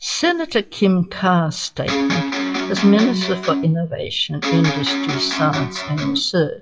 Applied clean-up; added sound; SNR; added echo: classical method WPE with log-MMSE.